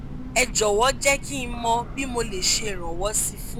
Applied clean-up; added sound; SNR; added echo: none; Train / Breathing; 7 dB; none.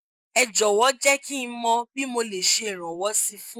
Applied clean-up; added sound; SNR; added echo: neural mask model Resemble Enhance denoiser.